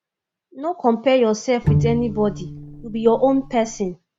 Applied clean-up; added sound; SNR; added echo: none; Bowed string instrument; 4 dB; none.